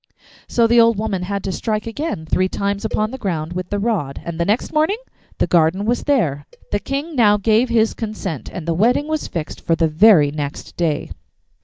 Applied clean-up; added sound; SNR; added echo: neural mask model DeepFilterNet 3.